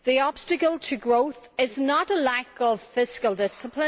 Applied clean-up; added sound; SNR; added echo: none; none; none; none.